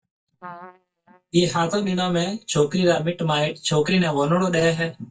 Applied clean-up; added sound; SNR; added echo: neural mask model DeepFilterNet 3.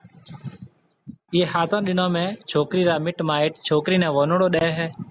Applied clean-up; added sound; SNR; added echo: none; none; none; none.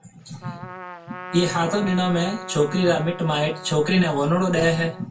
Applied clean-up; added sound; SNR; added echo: none; Trumpet; 14 dB; reverberation time 0.2 s.